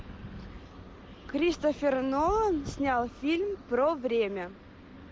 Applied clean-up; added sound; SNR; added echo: none; none; none; none.